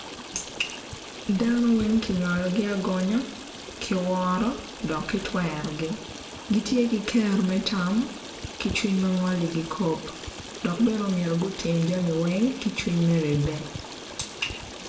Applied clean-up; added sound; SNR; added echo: none; Stream; 12 dB; reverberation time 0.6 s.